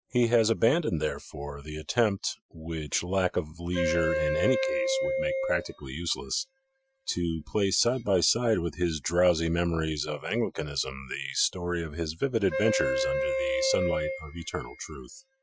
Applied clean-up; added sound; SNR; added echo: classical method Wiener filter.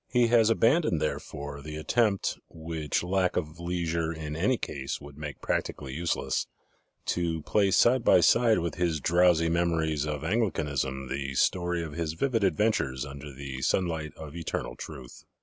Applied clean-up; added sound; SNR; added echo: none; none; none; none.